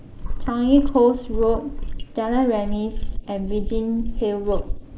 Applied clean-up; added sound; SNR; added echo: neural mask model Resemble Enhance denoiser.